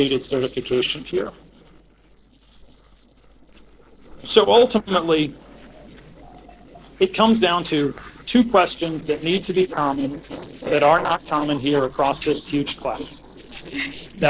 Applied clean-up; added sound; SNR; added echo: neural separator model SepFormer DNS4.